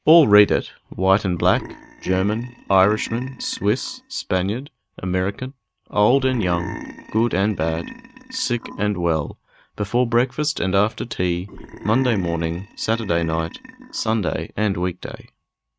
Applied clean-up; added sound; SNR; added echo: neural mask model RNNoise.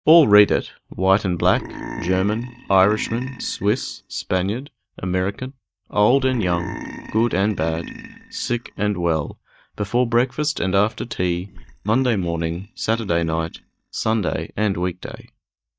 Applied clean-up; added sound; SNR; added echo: neural mask model DeepFilterNet 3.